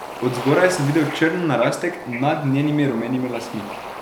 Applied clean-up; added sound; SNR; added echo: none; Bird / Ocean; 12 dB; none.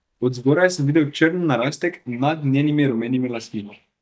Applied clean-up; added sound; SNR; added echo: neural mask model DeepFilterNet 3.